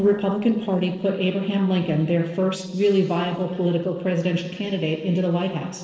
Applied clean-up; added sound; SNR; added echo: neural separator model SepFormer DNS4.